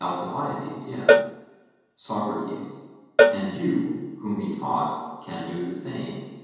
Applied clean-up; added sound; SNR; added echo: none; Cowbell; -5 dB; reverberation time 1.2 s.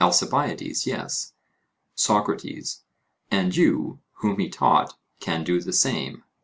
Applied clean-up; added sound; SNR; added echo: none; none; none; none.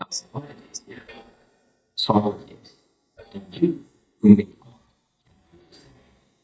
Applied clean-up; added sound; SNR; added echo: neural mask model DeepFilterNet 3.